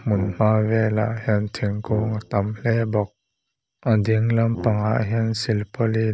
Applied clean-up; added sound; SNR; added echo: none; Brass instrument; 16 dB; none.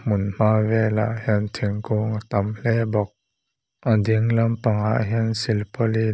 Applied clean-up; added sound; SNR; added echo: none; none; none; none.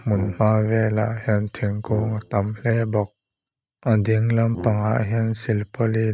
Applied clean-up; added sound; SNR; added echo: neural mask model RNNoise.